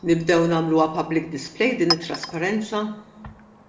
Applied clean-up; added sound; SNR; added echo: none; Chink, clink; 12 dB; reverberation time 0.6 s.